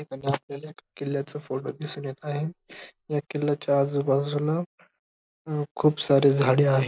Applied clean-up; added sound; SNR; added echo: neural mask model Resemble Enhance denoiser.